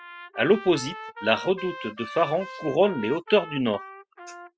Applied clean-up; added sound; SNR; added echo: classical method spectral subtraction.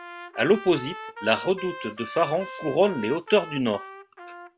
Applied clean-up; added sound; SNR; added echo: none; Trumpet; 14 dB; none.